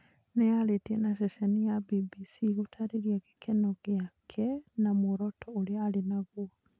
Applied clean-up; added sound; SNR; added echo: none; none; none; none.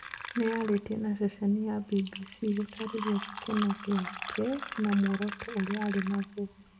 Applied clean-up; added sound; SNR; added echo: none; Fill (with liquid); 11 dB; reverberation time 0.4 s.